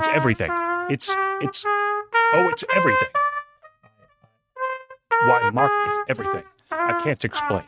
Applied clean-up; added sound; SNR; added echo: neural mask model RNNoise.